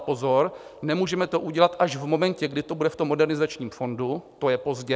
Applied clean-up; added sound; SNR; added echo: none; none; none; none.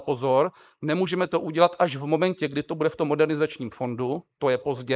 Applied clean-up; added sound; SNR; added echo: neural mask model Resemble Enhance denoiser.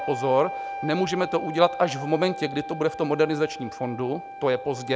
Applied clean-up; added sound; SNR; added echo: none; Wind instrument, woodwind instrument; 10 dB; none.